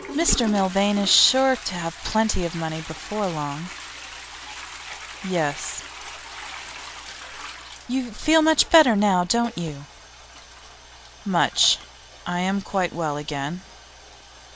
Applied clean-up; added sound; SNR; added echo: none; Toilet flush; 14 dB; none.